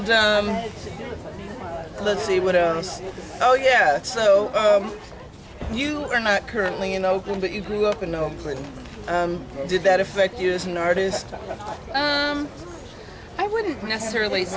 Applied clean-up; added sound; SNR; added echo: none; none; none; none.